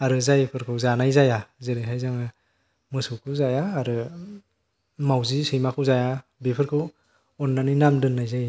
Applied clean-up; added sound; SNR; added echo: none; none; none; none.